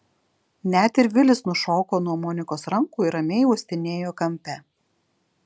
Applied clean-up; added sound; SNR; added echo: none; none; none; none.